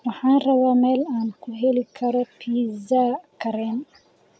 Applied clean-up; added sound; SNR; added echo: none; none; none; none.